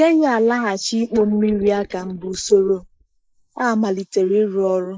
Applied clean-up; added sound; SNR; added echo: neural mask model Resemble Enhance denoiser.